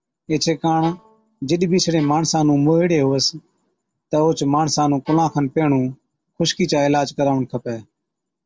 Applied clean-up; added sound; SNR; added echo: neural separator model SepFormer DNS4.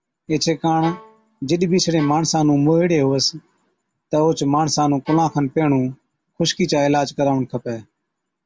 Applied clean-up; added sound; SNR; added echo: none; Bowed string instrument; 20 dB; none.